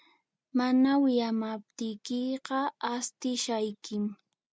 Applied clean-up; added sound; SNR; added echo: none; none; none; none.